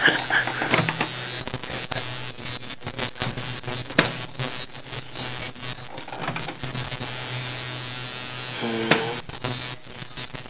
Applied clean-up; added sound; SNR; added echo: none; Microwave oven; 2 dB; none.